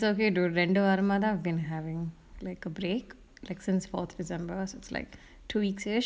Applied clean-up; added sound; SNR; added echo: none; none; none; none.